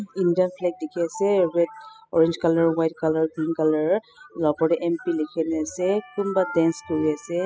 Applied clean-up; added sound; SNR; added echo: classical method spectral subtraction.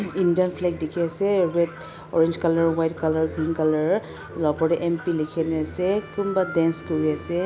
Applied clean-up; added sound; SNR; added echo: none; none; none; none.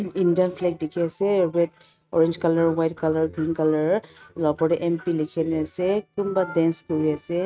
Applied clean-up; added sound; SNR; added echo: neural mask model RNNoise.